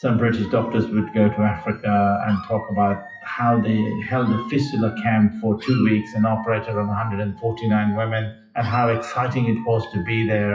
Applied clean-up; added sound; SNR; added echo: classical method WPE with log-MMSE.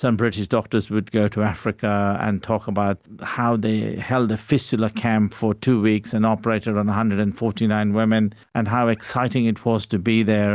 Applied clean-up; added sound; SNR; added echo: none; none; none; none.